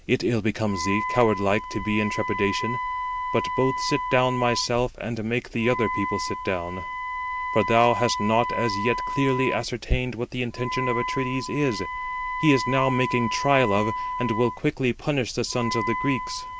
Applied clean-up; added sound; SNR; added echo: none; Wind instrument, woodwind instrument; 6 dB; none.